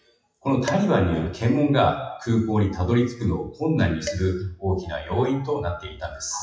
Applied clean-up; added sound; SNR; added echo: classical method WPE with log-MMSE.